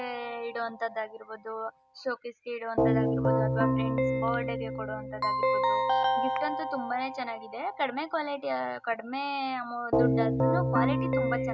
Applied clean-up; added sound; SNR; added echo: none; Keyboard (musical); -5 dB; none.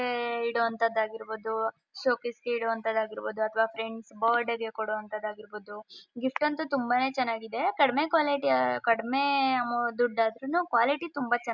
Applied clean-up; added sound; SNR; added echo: none; none; none; none.